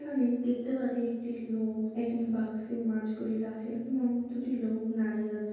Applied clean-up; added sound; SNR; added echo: none; none; none; reverberation time 1.3 s.